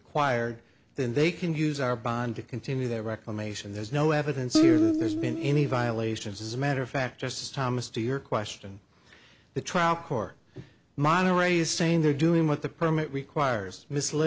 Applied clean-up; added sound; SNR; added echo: none; Guitar; -3 dB; none.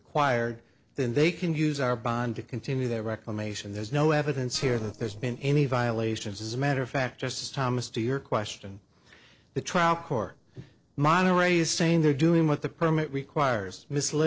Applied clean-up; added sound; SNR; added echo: neural separator model SepFormer DNS4.